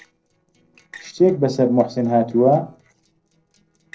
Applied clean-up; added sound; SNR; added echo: neural separator model SepFormer DNS4.